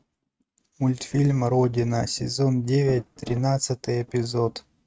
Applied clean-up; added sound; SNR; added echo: neural mask model RNNoise.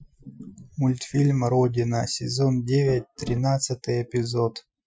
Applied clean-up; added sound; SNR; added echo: classical method Wiener filter.